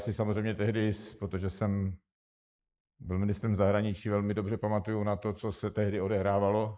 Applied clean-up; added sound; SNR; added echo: neural mask model Resemble Enhance denoiser.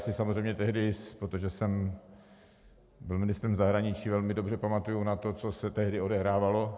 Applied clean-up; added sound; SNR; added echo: none; none; none; none.